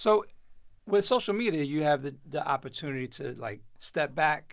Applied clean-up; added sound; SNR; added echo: none; none; none; none.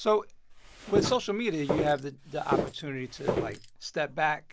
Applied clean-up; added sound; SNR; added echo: none; Walk, footsteps; 3 dB; none.